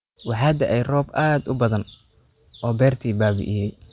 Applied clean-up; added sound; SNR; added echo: none; none; none; none.